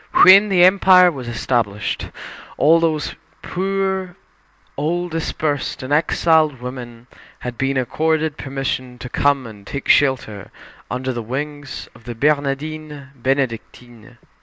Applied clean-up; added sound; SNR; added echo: none; none; none; none.